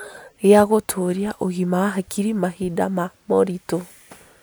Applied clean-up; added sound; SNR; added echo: none; none; none; none.